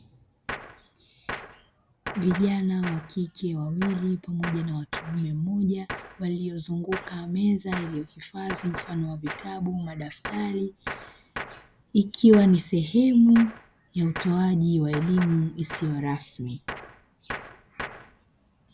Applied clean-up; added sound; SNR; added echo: none; Gunshot, gunfire; 14 dB; none.